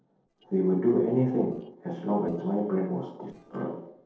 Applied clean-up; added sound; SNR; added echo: neural separator model SepFormer DNS4.